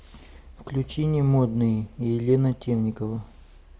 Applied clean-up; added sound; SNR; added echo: none; none; none; none.